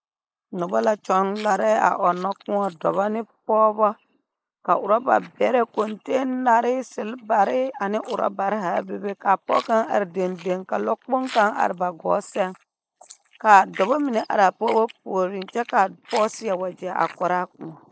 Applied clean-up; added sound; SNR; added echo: neural mask model Resemble Enhance denoiser.